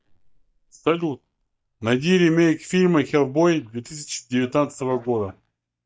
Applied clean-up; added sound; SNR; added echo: neural mask model DeepFilterNet 3.